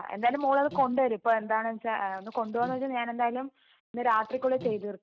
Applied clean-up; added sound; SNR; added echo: neural mask model RNNoise.